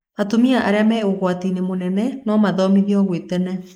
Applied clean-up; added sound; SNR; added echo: neural mask model Resemble Enhance denoiser.